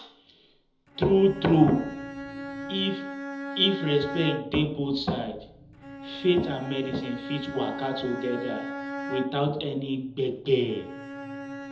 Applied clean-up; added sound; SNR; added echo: none; Bowed string instrument; 10 dB; reverberation time 0.8 s.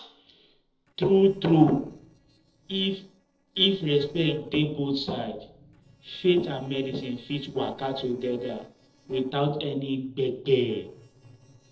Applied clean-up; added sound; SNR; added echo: neural separator model SepFormer DNS4.